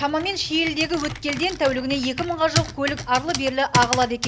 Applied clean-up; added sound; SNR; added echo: none; Computer keyboard; 7 dB; none.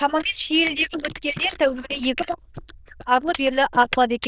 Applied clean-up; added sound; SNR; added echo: neural diffusion model UNIVERSE++.